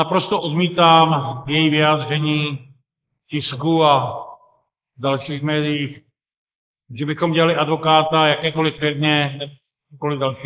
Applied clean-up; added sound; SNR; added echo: neural mask model Resemble Enhance denoiser.